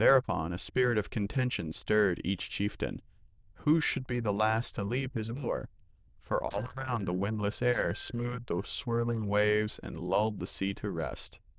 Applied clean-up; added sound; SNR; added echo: neural diffusion model UNIVERSE++.